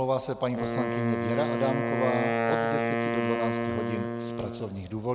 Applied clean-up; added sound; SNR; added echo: none; Wind instrument, woodwind instrument; -2 dB; none.